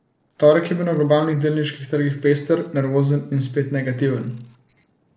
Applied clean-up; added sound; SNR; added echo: neural separator model SepFormer DNS4.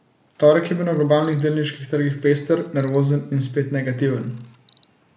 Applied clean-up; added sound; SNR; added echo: none; Camera; 10 dB; none.